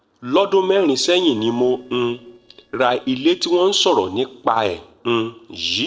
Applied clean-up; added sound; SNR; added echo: neural separator model SepFormer DNS4.